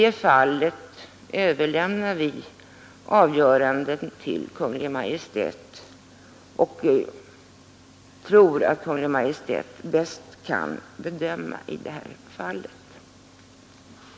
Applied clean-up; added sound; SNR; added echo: none; none; none; none.